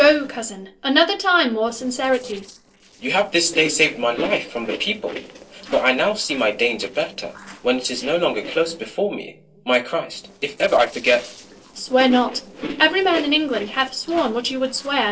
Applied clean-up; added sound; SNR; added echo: neural separator model SepFormer DNS4.